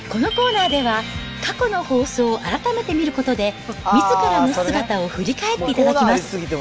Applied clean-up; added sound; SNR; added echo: none; none; none; none.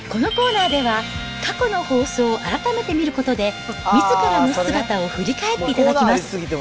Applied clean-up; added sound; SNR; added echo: none; Trumpet; 15 dB; none.